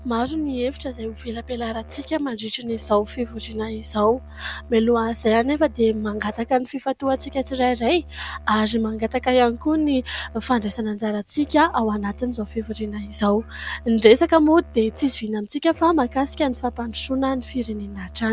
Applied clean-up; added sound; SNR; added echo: none; Musical instrument; 18 dB; none.